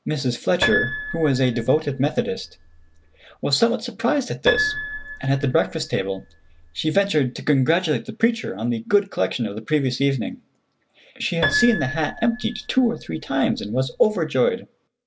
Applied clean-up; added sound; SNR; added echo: none; Piano; 8 dB; none.